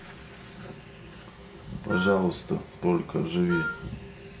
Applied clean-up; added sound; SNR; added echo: none; Wind instrument, woodwind instrument; 5 dB; reverberation time 0.4 s.